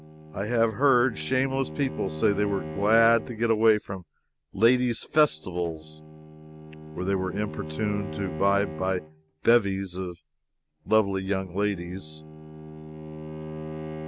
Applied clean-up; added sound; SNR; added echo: none; Bowed string instrument; 12 dB; none.